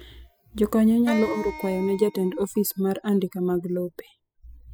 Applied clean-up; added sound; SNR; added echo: classical method spectral subtraction.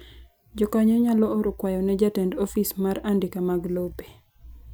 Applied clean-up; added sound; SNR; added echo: none; none; none; none.